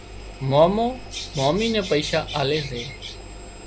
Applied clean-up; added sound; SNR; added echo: none; Engine + Bird vocalization, bird call, bird song; 12 dB; none.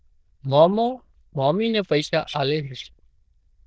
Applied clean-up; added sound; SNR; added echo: neural diffusion model UNIVERSE++.